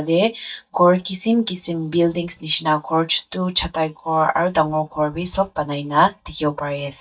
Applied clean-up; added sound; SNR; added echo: neural mask model DeepFilterNet 3.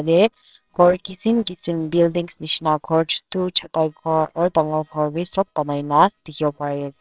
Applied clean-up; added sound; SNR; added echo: neural separator model SepFormer WHAMR!.